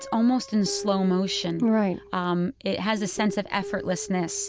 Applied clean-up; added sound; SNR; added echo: none; Guitar; 14 dB; none.